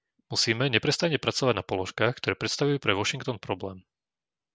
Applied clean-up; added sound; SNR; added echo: none; none; none; none.